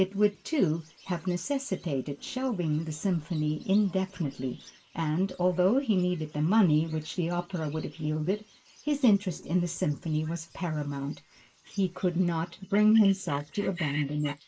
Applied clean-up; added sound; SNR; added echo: neural mask model Resemble Enhance denoiser.